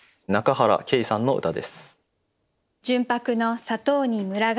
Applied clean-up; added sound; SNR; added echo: none; none; none; none.